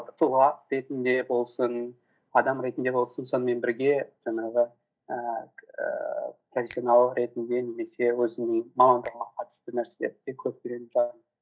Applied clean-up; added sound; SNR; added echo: neural mask model DeepFilterNet 3.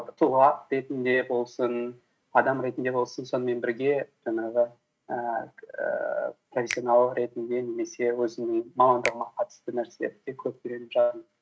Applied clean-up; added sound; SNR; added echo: neural mask model RNNoise.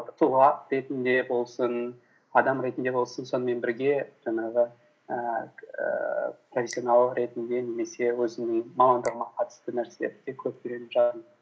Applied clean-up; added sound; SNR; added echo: neural mask model Resemble Enhance denoiser.